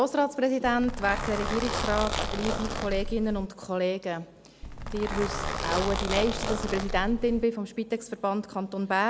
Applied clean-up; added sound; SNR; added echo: none; Zipper (clothing); 3 dB; none.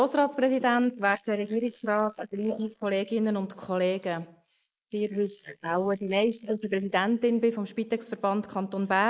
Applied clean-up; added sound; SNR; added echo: neural mask model Resemble Enhance denoiser.